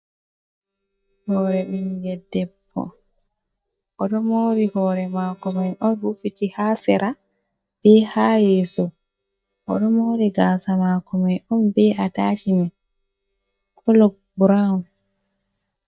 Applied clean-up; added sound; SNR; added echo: neural mask model DeepFilterNet 3.